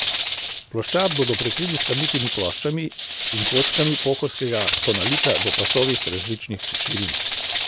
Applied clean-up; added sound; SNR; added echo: none; Rattle / Rattle (instrument); 0 dB; none.